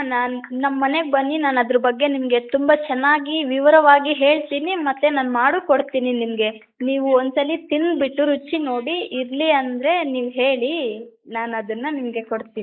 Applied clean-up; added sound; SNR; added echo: neural mask model Resemble Enhance denoiser.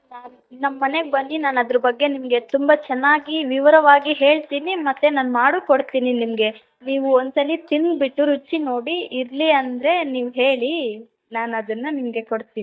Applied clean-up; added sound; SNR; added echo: neural mask model DeepFilterNet 3.